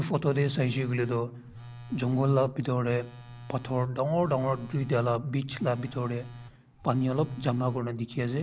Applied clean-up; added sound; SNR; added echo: none; Telephone; 17 dB; none.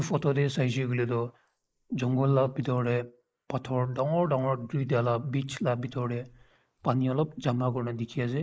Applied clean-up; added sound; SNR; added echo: neural mask model Resemble Enhance denoiser.